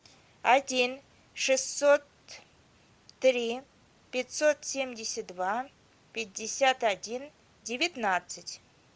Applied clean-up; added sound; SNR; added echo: none; none; none; none.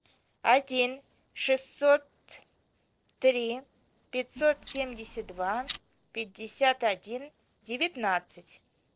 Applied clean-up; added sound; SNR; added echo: neural separator model SepFormer DNS4.